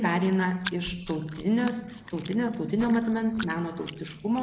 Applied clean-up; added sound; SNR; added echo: none; Chewing, mastication; 12 dB; none.